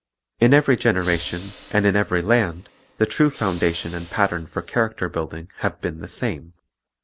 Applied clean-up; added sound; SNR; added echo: none; Hiss / Breathing; 18 dB; none.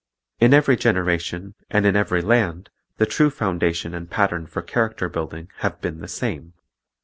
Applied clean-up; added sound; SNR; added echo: none; none; none; none.